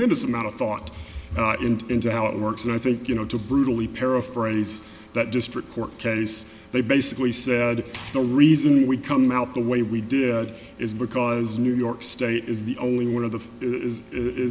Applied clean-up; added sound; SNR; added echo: none; none; none; none.